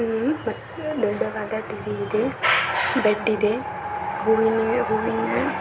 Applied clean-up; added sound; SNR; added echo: none; none; none; none.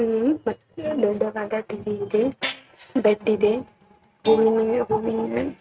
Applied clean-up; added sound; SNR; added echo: neural mask model RNNoise.